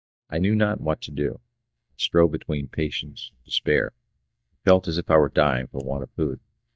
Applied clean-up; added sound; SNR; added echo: neural mask model DeepFilterNet 3.